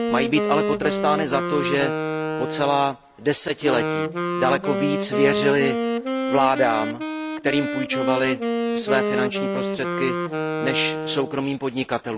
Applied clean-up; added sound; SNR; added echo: none; Wind instrument, woodwind instrument; 2 dB; none.